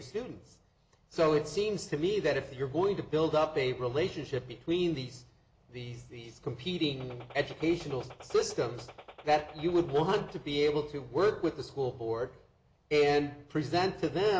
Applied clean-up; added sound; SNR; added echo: none; Gunshot, gunfire; 19 dB; none.